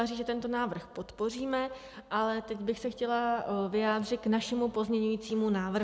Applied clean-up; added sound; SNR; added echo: none; none; none; none.